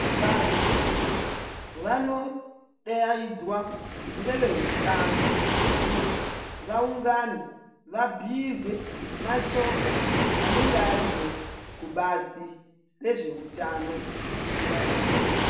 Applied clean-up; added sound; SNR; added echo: none; Waves, surf; -2 dB; reverberation time 0.8 s.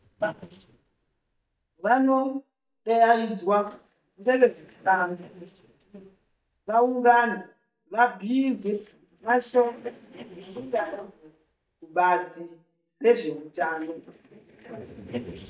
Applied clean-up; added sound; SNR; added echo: neural mask model DeepFilterNet 3.